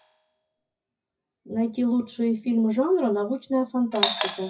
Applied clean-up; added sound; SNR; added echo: classical method WPE with log-MMSE.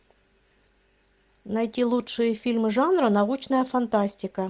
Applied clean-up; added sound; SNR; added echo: none; none; none; none.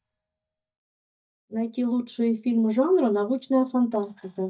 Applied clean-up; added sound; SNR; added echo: neural mask model DeepFilterNet 3.